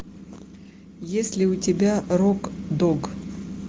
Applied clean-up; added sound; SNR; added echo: none; none; none; none.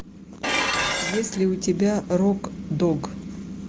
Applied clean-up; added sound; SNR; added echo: none; Dishes, pots, and pans; 5 dB; none.